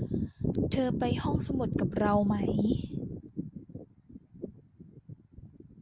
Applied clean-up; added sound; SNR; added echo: none; none; none; none.